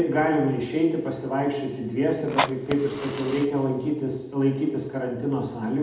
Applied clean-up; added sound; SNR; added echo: none; Fire; 6 dB; reverberation time 0.8 s.